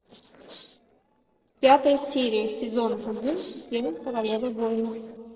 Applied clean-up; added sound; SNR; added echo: neural separator model SepFormer DNS4.